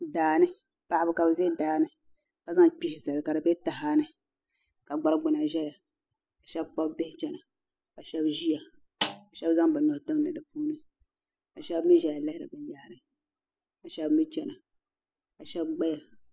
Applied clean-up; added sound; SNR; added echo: classical method spectral subtraction.